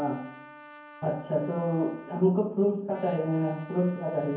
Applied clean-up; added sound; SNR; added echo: none; Trumpet; 20 dB; reverberation time 0.9 s.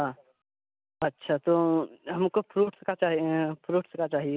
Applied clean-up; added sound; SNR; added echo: none; none; none; none.